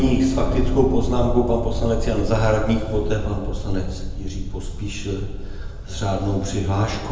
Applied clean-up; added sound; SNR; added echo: none; Thunder; 2 dB; reverberation time 0.9 s.